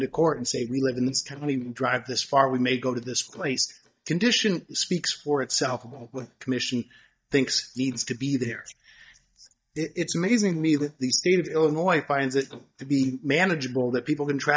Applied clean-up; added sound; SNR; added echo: neural mask model DeepFilterNet 3.